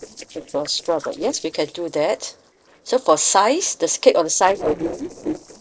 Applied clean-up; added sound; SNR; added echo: neural separator model SepFormer DNS4.